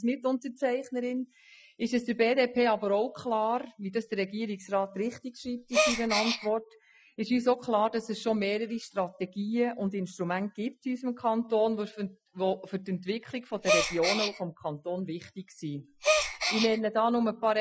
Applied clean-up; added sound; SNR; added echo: classical method Wiener filter.